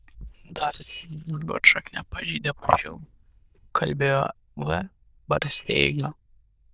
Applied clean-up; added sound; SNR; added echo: neural diffusion model UNIVERSE++.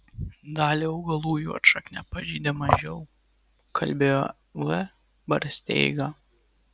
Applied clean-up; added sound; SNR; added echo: none; none; none; none.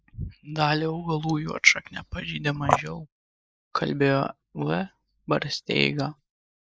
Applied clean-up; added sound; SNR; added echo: neural mask model Resemble Enhance denoiser.